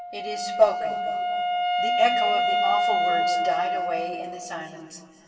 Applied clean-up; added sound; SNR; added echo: none; Wind instrument, woodwind instrument; -3 dB; reverberation time 2.5 s.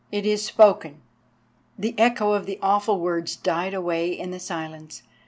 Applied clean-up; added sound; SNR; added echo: none; none; none; none.